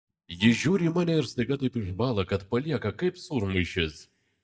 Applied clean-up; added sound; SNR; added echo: neural mask model DeepFilterNet 3.